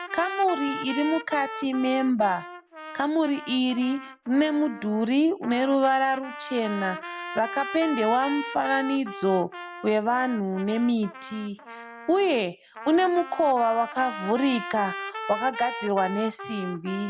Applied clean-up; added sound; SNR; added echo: none; Trumpet; 12 dB; none.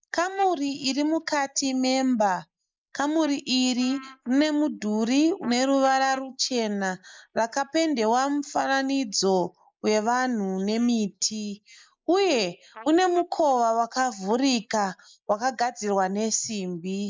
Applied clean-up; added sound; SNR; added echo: neural mask model Resemble Enhance denoiser.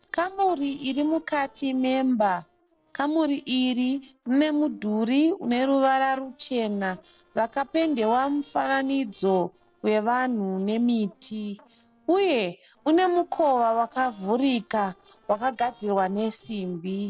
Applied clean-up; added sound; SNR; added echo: neural separator model SepFormer DNS4.